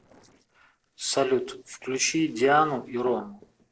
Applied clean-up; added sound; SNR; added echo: neural separator model SepFormer DNS4.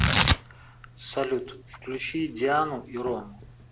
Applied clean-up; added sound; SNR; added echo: none; Tearing; -1 dB; none.